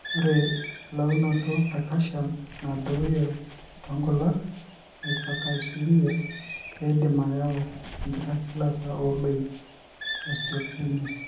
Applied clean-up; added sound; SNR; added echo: none; Bird; 11 dB; reverberation time 0.6 s.